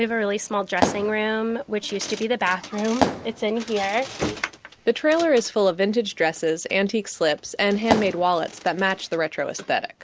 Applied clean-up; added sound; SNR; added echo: none; Fireworks; 4 dB; none.